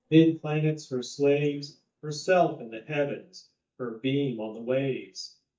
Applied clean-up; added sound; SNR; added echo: neural mask model DeepFilterNet 3.